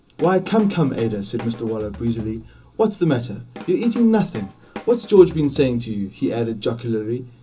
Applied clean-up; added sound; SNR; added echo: none; Drum kit; 19 dB; reverberation time 0.2 s.